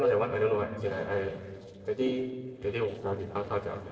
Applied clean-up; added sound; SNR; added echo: neural separator model SepFormer DNS4.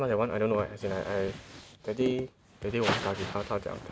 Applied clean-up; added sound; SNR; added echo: none; none; none; none.